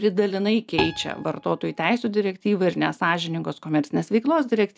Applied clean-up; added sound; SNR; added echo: none; Piano; 16 dB; none.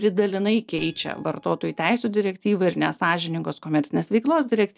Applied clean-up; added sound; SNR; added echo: neural separator model SepFormer DNS4.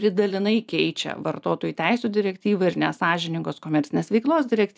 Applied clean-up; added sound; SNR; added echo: none; none; none; none.